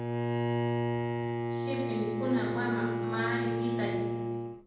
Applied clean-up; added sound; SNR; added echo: none; Bowed string instrument; -4 dB; reverberation time 1.2 s.